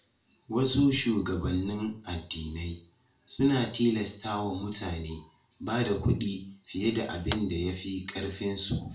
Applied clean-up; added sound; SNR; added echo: none; Explosion; 12 dB; reverberation time 0.3 s.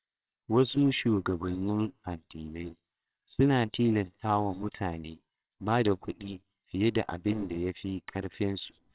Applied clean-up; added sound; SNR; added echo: neural separator model SepFormer WHAMR!.